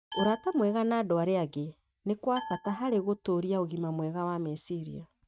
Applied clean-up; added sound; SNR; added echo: neural mask model RNNoise.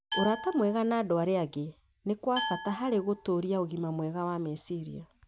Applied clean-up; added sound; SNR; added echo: none; Glass; 10 dB; none.